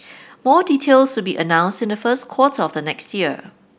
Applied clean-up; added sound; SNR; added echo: none; none; none; none.